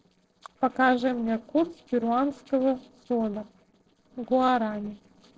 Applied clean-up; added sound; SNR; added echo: neural separator model SepFormer DNS4.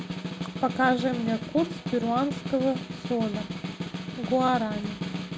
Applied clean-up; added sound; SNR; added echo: none; Snare drum; 6 dB; none.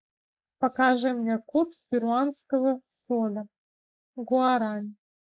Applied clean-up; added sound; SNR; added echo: neural mask model Resemble Enhance denoiser.